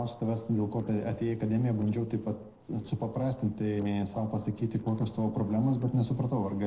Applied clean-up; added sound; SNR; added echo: neural separator model SepFormer DNS4.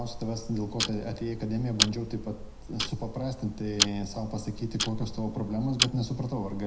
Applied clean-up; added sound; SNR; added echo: none; Tick-tock; 2 dB; reverberation time 0.7 s.